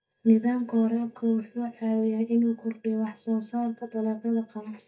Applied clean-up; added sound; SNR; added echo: neural mask model DeepFilterNet 3.